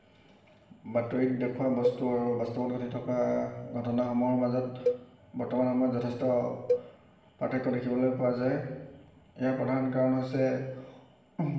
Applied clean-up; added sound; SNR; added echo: none; Cowbell; 7 dB; reverberation time 1.0 s.